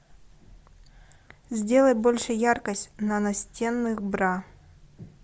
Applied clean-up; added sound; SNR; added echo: none; none; none; none.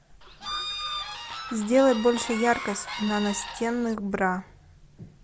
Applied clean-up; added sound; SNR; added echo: none; Bird / Fowl; 8 dB; none.